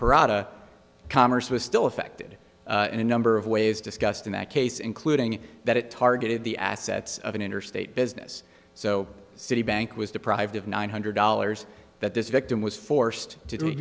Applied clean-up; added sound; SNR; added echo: none; none; none; none.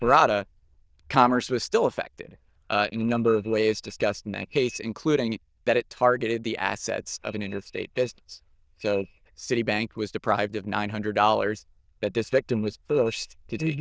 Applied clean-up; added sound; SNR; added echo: neural diffusion model UNIVERSE++.